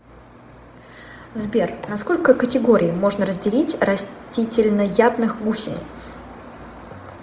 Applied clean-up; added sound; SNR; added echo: none; none; none; none.